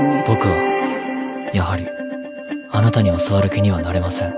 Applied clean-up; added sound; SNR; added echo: none; none; none; none.